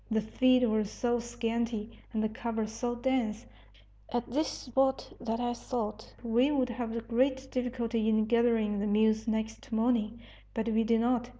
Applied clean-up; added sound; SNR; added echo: none; none; none; none.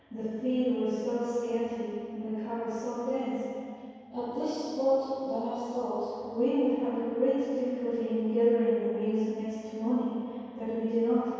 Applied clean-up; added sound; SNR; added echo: none; none; none; reverberation time 2.2 s.